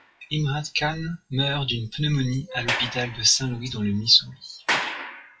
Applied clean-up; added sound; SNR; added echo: classical method WPE with log-MMSE.